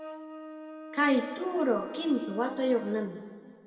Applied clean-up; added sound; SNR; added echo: none; Wind instrument, woodwind instrument; 14 dB; reverberation time 2.2 s.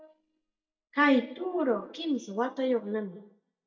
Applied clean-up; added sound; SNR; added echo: neural mask model DeepFilterNet 3.